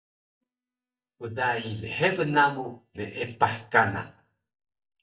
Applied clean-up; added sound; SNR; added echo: neural mask model DeepFilterNet 3.